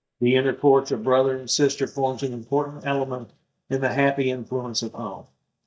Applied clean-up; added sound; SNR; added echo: neural mask model DeepFilterNet 3.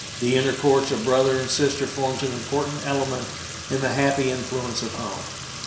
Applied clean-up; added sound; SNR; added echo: none; Fill (with liquid) / Trickle, dribble / Sink (filling or washing); 10 dB; reverberation time 0.7 s.